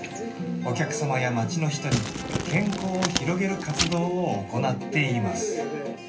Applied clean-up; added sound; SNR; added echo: none; Crumpling, crinkling; 5 dB; reverberation time 0.3 s.